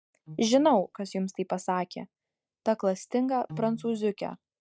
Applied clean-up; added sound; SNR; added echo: neural mask model DeepFilterNet 3.